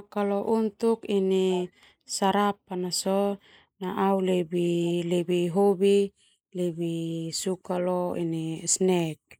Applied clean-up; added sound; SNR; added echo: neural mask model Resemble Enhance denoiser.